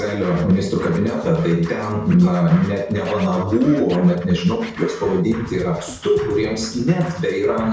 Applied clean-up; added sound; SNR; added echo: none; Scratching (performance technique); 16 dB; reverberation time 0.6 s.